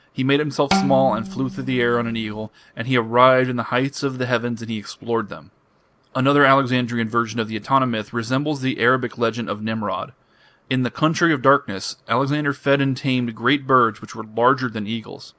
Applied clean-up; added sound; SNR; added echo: none; Bowed string instrument; 5 dB; none.